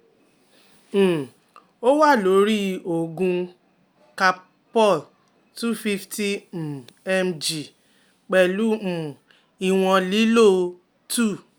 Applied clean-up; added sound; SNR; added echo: none; none; none; none.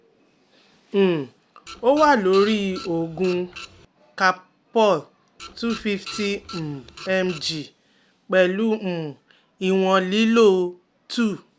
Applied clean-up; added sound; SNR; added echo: none; Printer; 17 dB; none.